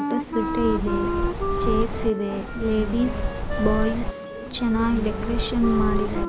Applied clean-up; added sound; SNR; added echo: none; Bird + Wind instrument, woodwind instrument; 0 dB; none.